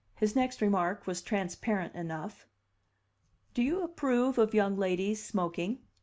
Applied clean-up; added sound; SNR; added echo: none; none; none; none.